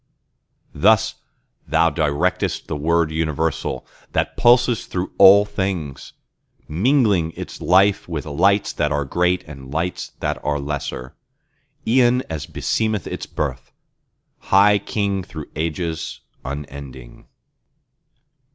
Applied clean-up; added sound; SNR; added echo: none; none; none; none.